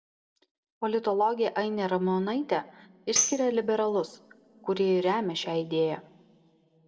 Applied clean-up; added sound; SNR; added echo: none; Tambourine; 4 dB; reverberation time 1.2 s.